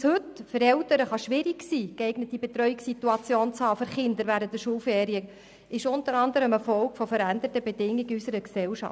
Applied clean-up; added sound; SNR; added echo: none; none; none; none.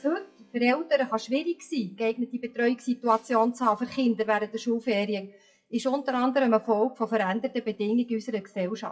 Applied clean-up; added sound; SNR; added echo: classical method WPE with log-MMSE.